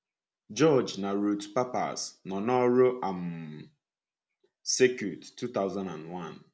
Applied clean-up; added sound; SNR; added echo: none; none; none; none.